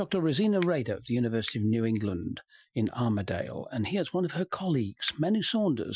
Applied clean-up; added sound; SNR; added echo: classical method Wiener filter.